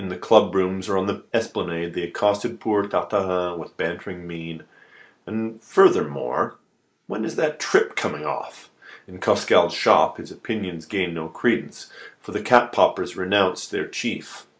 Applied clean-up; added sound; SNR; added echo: neural mask model Resemble Enhance denoiser.